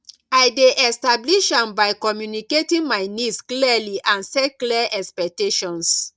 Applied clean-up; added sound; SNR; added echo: none; none; none; none.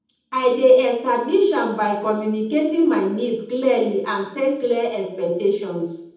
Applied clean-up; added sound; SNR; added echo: none; none; none; reverberation time 0.8 s.